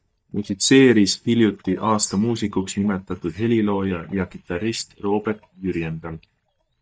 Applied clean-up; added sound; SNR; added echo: neural mask model DeepFilterNet 3.